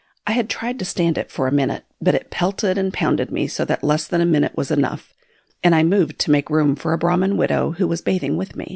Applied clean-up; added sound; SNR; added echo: none; none; none; none.